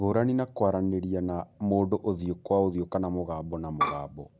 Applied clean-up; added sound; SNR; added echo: none; Bowed string instrument; 2 dB; none.